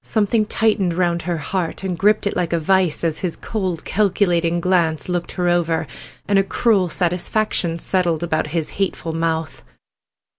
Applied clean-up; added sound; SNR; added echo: none; none; none; none.